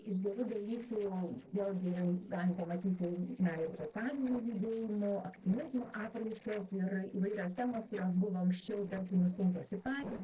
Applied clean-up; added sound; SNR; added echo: neural separator model SepFormer DNS4.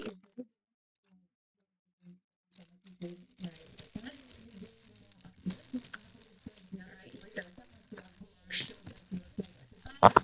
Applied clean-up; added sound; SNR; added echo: neural mask model DeepFilterNet 3.